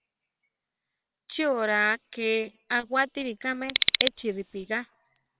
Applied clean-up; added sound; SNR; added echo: neural separator model SepFormer WHAM!.